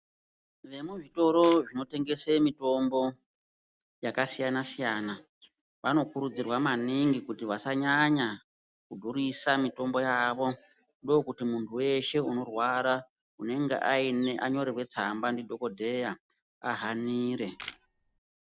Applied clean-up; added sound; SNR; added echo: none; Camera; 18 dB; none.